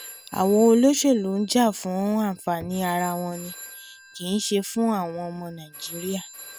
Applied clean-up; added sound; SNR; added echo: none; Telephone; 19 dB; none.